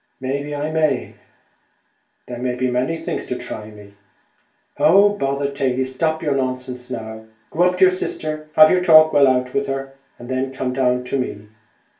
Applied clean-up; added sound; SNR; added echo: none; none; none; reverberation time 0.2 s.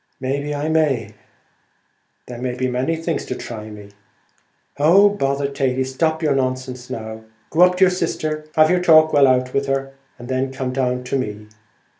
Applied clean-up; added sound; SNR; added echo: none; none; none; none.